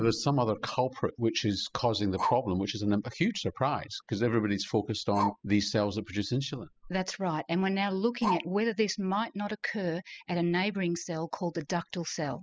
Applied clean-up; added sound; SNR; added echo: classical method spectral subtraction.